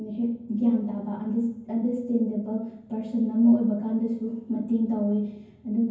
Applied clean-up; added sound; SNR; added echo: none; none; none; reverberation time 0.9 s.